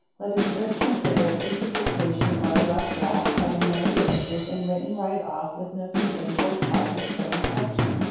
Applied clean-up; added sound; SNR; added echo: none; Drum / Drum kit; -2 dB; reverberation time 0.8 s.